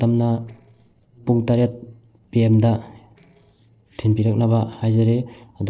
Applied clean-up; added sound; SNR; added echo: neural separator model SepFormer DNS4.